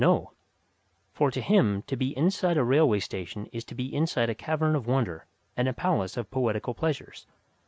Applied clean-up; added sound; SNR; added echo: none; none; none; none.